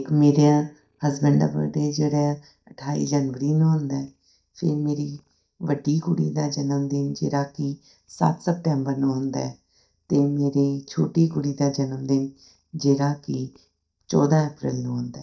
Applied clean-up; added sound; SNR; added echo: neural mask model DeepFilterNet 3.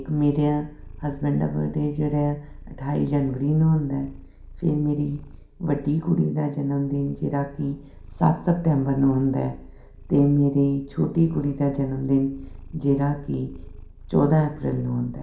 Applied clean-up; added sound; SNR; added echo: none; Purr; 18 dB; reverberation time 0.5 s.